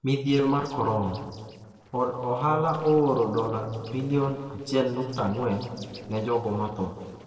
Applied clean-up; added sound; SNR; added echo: neural separator model SepFormer DNS4.